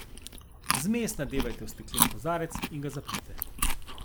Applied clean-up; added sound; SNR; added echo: none; Chewing, mastication; -3 dB; none.